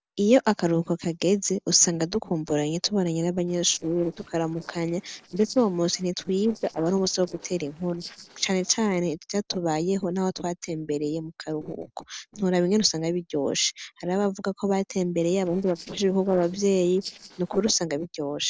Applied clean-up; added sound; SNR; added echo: neural separator model SepFormer DNS4.